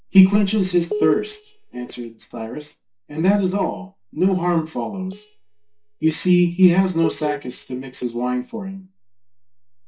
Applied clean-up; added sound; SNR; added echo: neural mask model DeepFilterNet 3.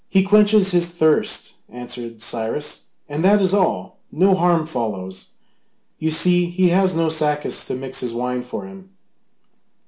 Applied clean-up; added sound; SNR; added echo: none; none; none; none.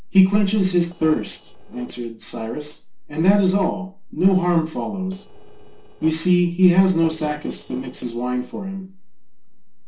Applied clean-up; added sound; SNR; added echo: neural separator model SepFormer DNS4.